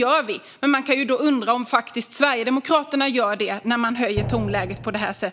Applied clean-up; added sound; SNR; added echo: none; Drum; 8 dB; none.